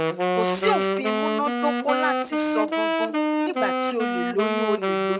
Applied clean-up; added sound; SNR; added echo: none; Wind instrument, woodwind instrument; -4 dB; none.